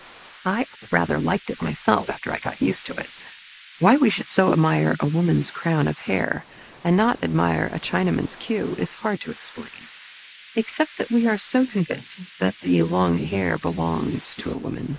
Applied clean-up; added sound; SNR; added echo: neural mask model Resemble Enhance denoiser.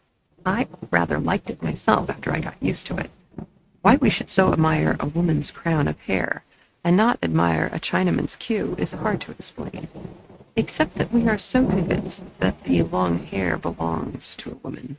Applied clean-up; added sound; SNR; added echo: neural mask model RNNoise.